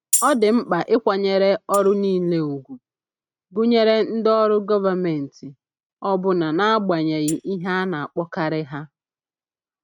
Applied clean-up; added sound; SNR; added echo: neural mask model RNNoise.